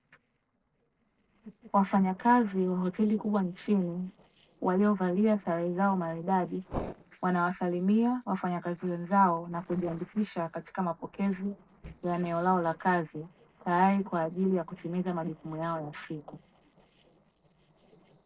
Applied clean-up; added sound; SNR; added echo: neural separator model SepFormer DNS4.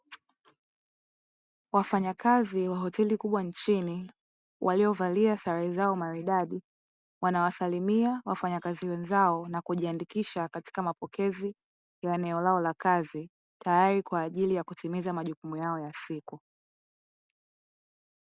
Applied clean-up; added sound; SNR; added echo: none; none; none; none.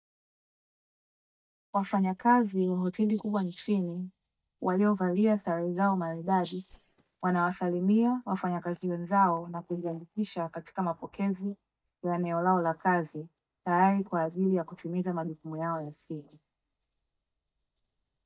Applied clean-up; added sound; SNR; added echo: neural mask model DeepFilterNet 3.